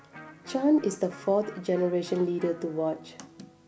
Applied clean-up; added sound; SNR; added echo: none; Electric guitar; 19 dB; none.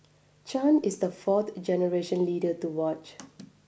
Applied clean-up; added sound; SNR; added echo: none; none; none; none.